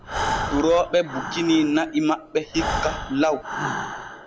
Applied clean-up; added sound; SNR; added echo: none; Breathing; 6 dB; none.